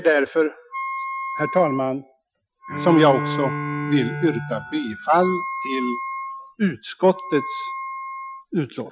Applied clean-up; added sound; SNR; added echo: classical method Wiener filter.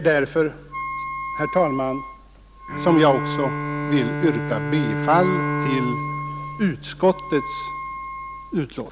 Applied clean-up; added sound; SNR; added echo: none; Wind instrument, woodwind instrument + Bowed string instrument; 5 dB; none.